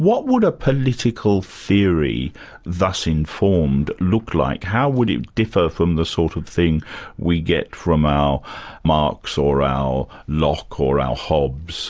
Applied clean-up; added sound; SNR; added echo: none; none; none; none.